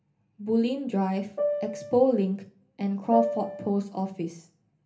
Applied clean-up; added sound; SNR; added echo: none; Piano; 2 dB; reverberation time 0.3 s.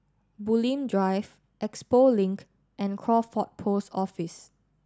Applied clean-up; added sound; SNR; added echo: none; none; none; none.